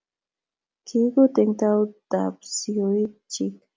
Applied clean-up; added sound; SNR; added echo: none; none; none; none.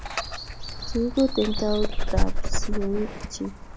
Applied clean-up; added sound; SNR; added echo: none; Dog; -3 dB; none.